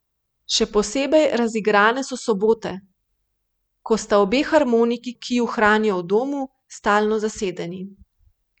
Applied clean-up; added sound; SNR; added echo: none; none; none; none.